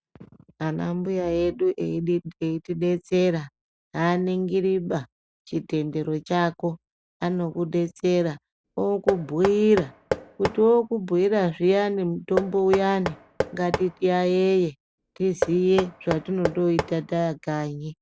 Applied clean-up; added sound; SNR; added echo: none; Knock; 8 dB; none.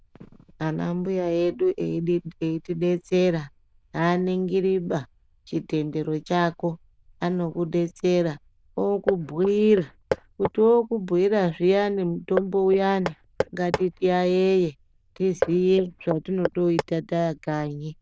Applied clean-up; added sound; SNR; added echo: neural diffusion model UNIVERSE++.